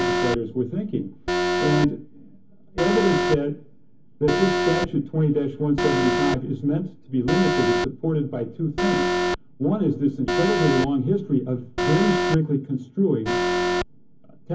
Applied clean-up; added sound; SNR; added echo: none; Alarm; 2 dB; reverberation time 0.3 s.